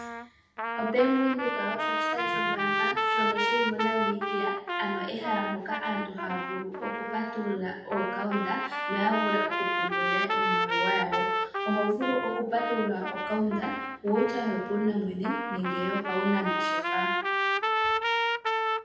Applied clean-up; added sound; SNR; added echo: none; Trumpet; -1 dB; reverberation time 0.8 s.